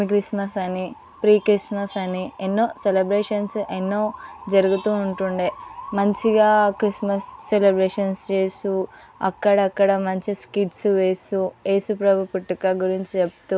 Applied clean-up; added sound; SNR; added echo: none; none; none; none.